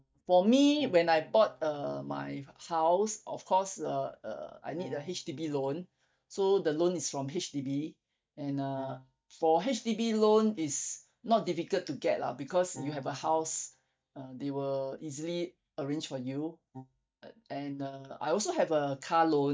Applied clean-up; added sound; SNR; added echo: neural mask model DeepFilterNet 3.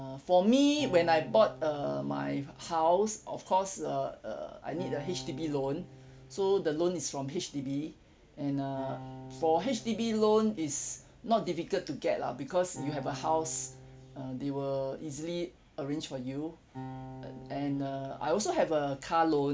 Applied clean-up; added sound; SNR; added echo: none; Acoustic guitar; 17 dB; none.